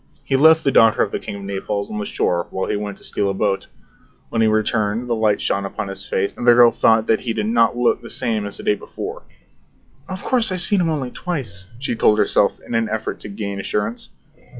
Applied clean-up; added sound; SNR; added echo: classical method log-MMSE.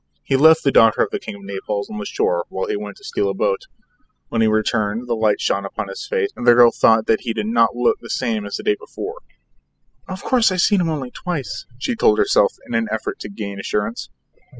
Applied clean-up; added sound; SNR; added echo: classical method spectral subtraction.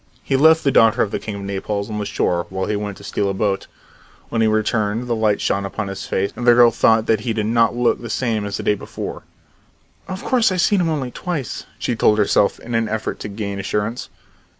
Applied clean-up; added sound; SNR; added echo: none; none; none; none.